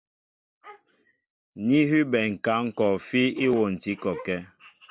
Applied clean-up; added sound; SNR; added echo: none; none; none; none.